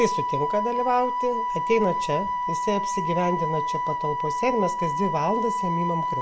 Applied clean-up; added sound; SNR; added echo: none; Wind instrument, woodwind instrument; 0 dB; none.